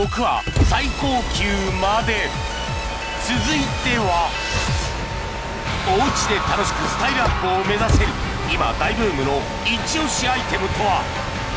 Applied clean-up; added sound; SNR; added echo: none; Mechanisms; 4 dB; none.